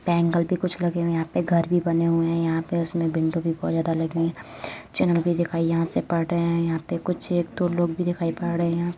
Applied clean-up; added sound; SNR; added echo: none; none; none; none.